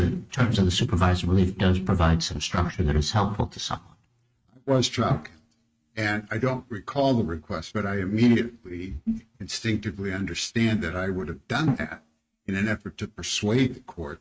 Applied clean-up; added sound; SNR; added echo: neural mask model RNNoise.